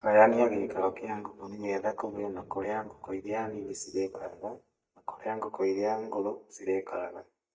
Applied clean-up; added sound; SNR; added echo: neural mask model DeepFilterNet 3.